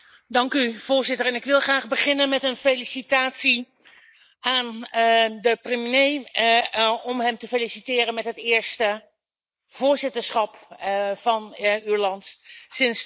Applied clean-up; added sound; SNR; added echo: neural mask model Resemble Enhance denoiser.